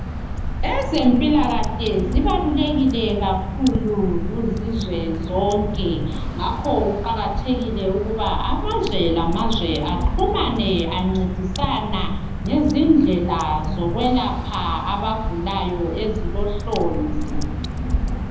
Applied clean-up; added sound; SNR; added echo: none; Drip / Water; 2 dB; reverberation time 0.8 s.